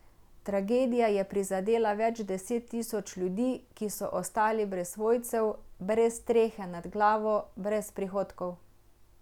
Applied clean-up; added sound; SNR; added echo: none; none; none; none.